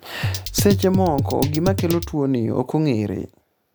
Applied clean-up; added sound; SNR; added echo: none; Drum kit; 2 dB; none.